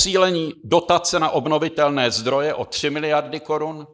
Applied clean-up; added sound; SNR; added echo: neural mask model Resemble Enhance denoiser.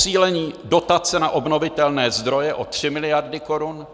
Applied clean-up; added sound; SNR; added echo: none; none; none; none.